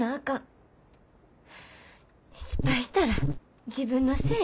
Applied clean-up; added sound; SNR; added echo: none; Buzz; -2 dB; none.